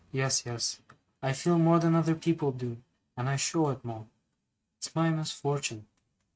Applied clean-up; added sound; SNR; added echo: neural mask model RNNoise.